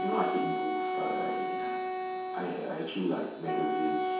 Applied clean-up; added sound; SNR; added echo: none; Wind instrument, woodwind instrument; -2 dB; reverberation time 0.7 s.